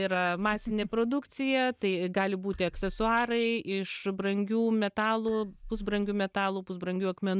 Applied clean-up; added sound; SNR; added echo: neural mask model DeepFilterNet 3.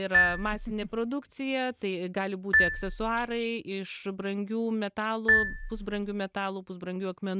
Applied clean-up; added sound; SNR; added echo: none; Marimba, xylophone; -1 dB; none.